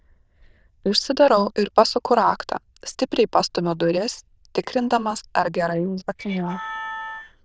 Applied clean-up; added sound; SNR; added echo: neural diffusion model UNIVERSE++.